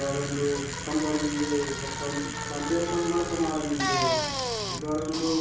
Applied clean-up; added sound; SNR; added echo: none; Bicycle; 3 dB; reverberation time 0.7 s.